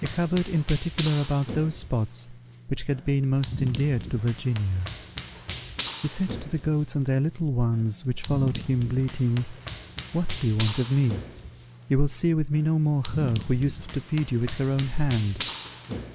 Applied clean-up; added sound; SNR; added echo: none; Run; 12 dB; none.